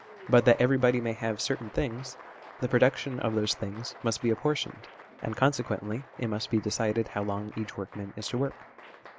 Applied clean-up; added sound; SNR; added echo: none; Applause; 19 dB; none.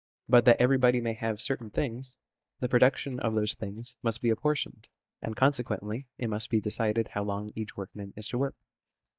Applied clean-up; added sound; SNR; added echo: neural mask model DeepFilterNet 3.